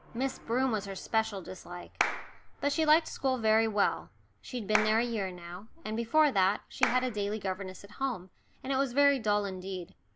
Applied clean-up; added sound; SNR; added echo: none; Clapping; 5 dB; none.